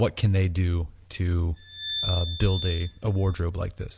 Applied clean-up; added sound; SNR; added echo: none; Glass; 9 dB; none.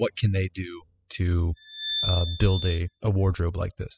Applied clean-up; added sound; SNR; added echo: classical method spectral subtraction.